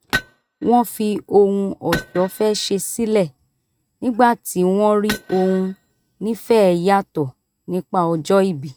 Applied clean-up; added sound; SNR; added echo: neural mask model RNNoise.